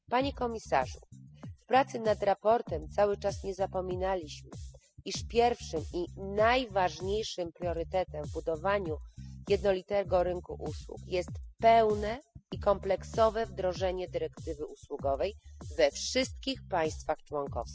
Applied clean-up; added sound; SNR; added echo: classical method spectral subtraction.